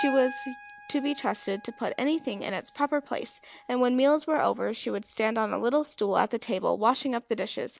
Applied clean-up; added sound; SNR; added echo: none; Piano; 17 dB; none.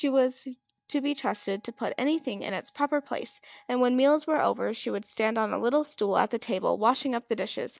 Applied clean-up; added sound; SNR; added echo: neural mask model DeepFilterNet 3.